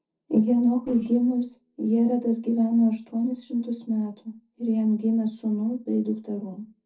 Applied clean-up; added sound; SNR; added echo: neural separator model SepFormer DNS4.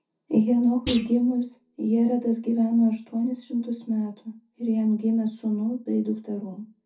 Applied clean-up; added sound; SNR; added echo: none; Thump, thud; 16 dB; reverberation time 0.3 s.